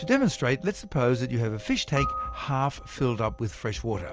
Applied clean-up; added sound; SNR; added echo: none; none; none; none.